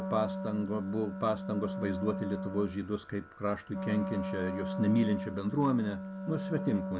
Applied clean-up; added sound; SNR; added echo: none; Wind instrument, woodwind instrument; 5 dB; none.